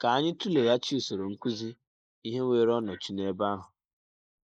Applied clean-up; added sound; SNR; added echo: neural mask model Resemble Enhance denoiser.